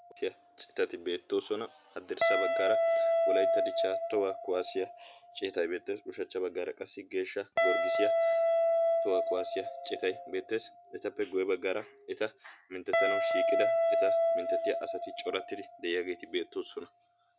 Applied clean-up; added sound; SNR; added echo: none; Guitar; -4 dB; none.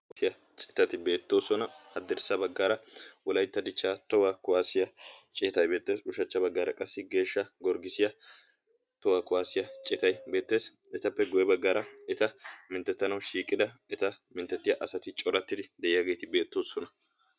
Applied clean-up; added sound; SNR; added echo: none; none; none; none.